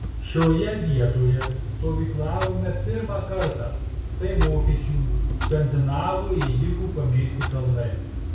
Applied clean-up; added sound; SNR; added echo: none; Clock; 1 dB; reverberation time 0.6 s.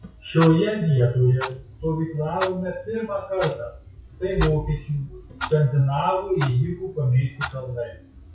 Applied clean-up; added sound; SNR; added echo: classical method WPE with log-MMSE.